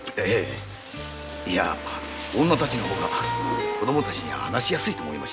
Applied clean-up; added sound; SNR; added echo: none; Rain; 11 dB; none.